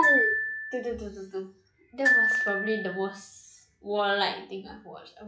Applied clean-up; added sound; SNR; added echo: classical method log-MMSE.